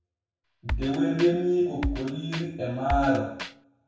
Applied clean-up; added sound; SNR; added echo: none; Drum kit; 7 dB; reverberation time 0.7 s.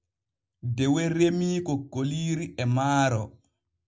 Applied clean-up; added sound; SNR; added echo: none; none; none; none.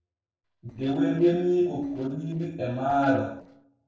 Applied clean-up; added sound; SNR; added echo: neural separator model SepFormer DNS4.